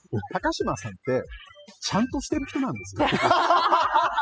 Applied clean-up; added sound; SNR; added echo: classical method spectral subtraction.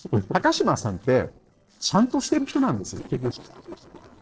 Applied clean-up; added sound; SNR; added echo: neural separator model SepFormer DNS4.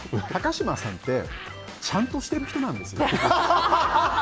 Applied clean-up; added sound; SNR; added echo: none; Bird; 19 dB; none.